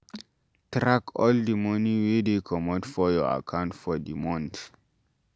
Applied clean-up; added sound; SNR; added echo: none; none; none; none.